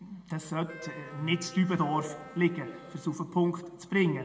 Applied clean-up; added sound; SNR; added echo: none; Wind instrument, woodwind instrument; 19 dB; reverberation time 1.7 s.